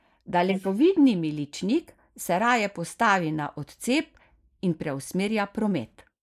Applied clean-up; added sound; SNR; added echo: neural mask model Resemble Enhance denoiser.